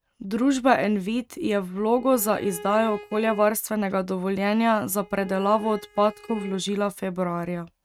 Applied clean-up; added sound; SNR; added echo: neural mask model RNNoise.